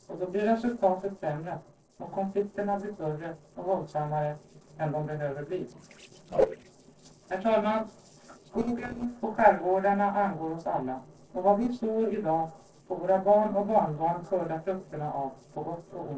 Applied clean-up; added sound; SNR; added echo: neural separator model SepFormer DNS4.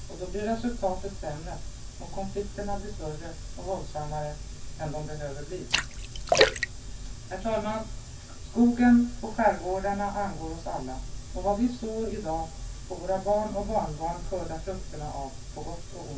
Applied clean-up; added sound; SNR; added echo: none; Splash, splatter; -2 dB; reverberation time 0.1 s.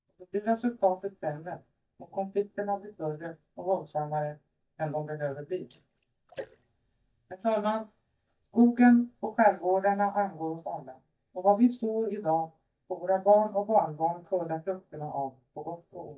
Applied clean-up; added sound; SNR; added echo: neural mask model DeepFilterNet 3.